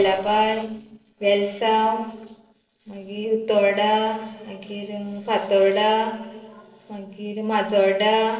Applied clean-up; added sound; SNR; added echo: neural separator model SepFormer DNS4.